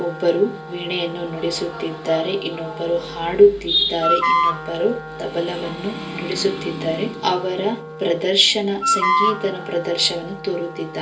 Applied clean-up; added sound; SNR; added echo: none; Wind instrument, woodwind instrument; 5 dB; reverberation time 0.3 s.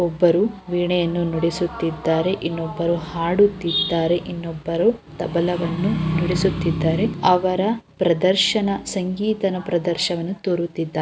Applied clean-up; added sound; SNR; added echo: none; none; none; none.